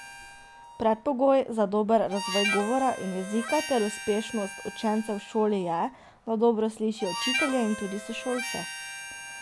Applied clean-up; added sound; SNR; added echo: none; Harmonica; 9 dB; none.